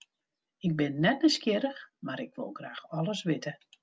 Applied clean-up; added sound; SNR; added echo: none; none; none; none.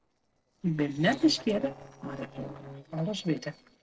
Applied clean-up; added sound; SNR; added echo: neural separator model SepFormer DNS4.